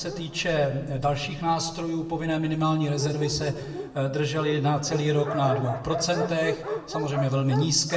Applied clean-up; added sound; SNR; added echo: none; Dog; 9 dB; reverberation time 0.7 s.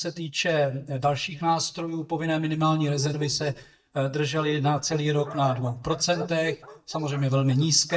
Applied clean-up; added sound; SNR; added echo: neural mask model DeepFilterNet 3.